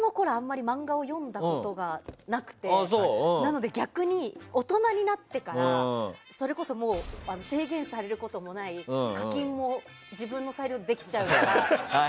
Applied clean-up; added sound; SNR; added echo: none; Gunshot, gunfire; 18 dB; none.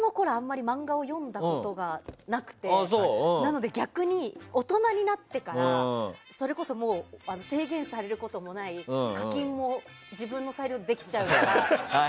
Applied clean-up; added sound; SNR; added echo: none; none; none; none.